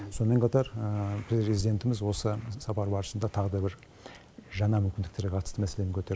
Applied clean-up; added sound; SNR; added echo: none; none; none; none.